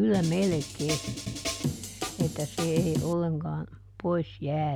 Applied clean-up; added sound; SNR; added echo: none; Drum kit; 4 dB; none.